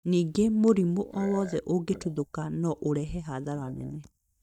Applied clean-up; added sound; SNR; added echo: neural mask model DeepFilterNet 3.